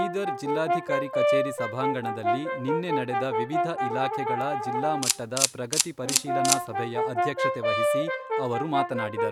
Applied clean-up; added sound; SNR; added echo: none; Brass instrument + Camera; -5 dB; none.